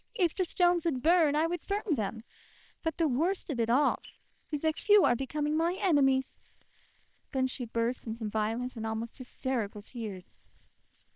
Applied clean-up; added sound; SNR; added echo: neural separator model SepFormer WHAM!.